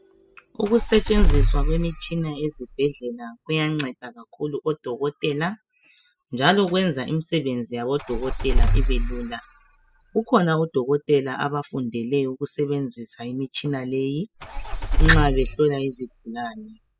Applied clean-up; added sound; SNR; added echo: classical method spectral subtraction.